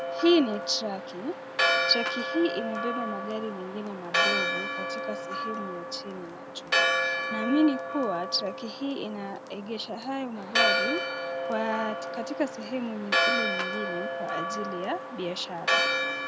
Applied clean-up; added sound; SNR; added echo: none; Church bell; -1 dB; none.